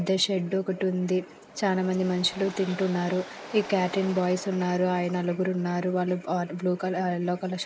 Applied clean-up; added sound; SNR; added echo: none; Train; 19 dB; none.